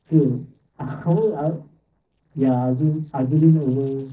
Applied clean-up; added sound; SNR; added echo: neural separator model SepFormer DNS4.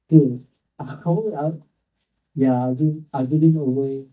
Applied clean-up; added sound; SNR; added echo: neural mask model DeepFilterNet 3.